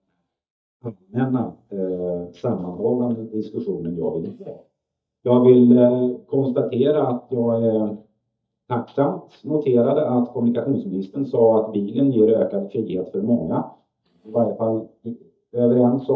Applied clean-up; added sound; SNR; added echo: neural mask model DeepFilterNet 3.